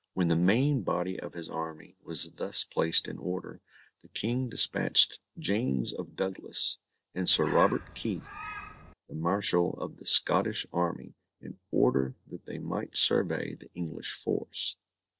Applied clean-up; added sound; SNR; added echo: neural separator model SepFormer DNS4.